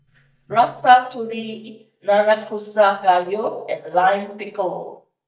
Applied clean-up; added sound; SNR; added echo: neural mask model DeepFilterNet 3.